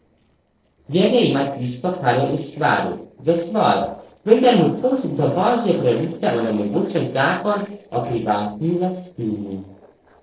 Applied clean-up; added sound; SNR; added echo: neural separator model SepFormer DNS4.